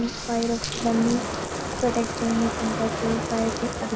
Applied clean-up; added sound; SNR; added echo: none; Bathtub (filling or washing); 3 dB; none.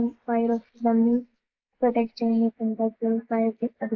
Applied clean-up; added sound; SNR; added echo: neural mask model Resemble Enhance denoiser.